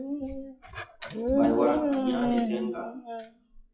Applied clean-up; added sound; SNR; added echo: classical method WPE with log-MMSE.